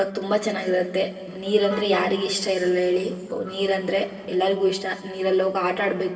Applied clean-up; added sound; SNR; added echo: neural separator model SepFormer DNS4.